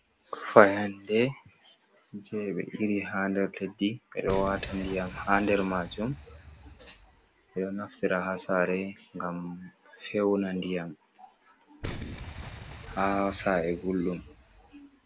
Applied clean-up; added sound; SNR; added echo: none; Boom; 16 dB; none.